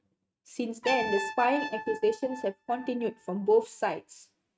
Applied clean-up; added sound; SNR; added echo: neural mask model RNNoise.